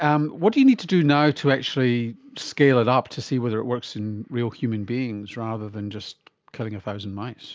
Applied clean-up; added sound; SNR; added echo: none; none; none; none.